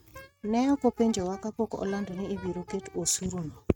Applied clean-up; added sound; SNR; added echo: neural mask model RNNoise.